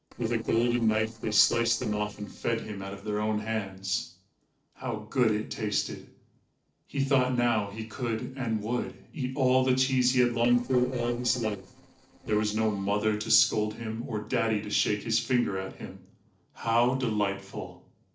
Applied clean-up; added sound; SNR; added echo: neural separator model SepFormer DNS4.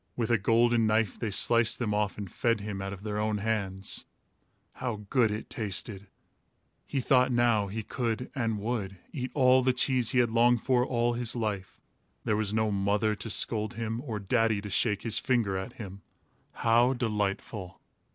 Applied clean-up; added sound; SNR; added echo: none; none; none; none.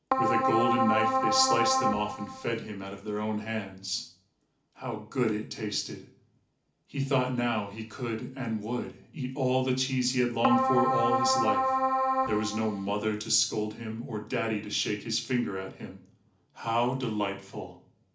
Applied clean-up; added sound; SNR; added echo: none; Keyboard (musical); -4 dB; reverberation time 0.4 s.